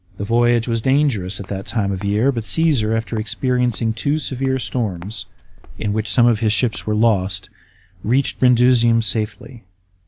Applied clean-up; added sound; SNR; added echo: none; Walk, footsteps; 17 dB; none.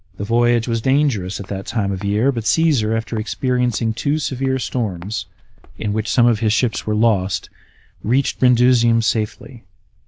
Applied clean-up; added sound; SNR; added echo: neural diffusion model UNIVERSE++.